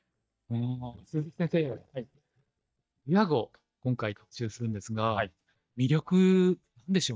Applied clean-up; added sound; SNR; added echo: neural mask model DeepFilterNet 3.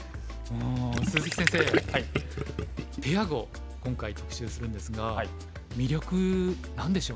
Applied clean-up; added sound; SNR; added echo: none; Gurgling; 0 dB; none.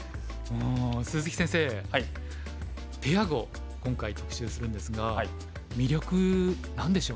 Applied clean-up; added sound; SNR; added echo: none; none; none; none.